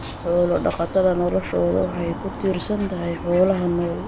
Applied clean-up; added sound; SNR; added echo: none; Bird; 10 dB; none.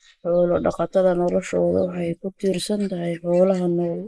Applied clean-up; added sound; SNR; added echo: neural mask model Resemble Enhance denoiser.